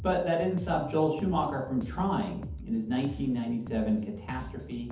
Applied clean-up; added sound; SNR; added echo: none; Bass guitar; 12 dB; reverberation time 0.6 s.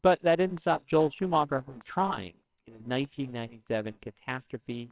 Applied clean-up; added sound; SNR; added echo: neural separator model SepFormer WHAMR!.